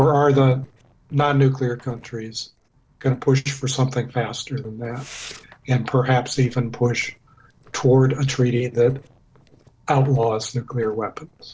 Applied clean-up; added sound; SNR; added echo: neural separator model SepFormer DNS4.